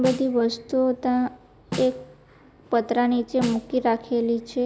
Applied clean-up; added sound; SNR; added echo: none; Snare drum; 13 dB; none.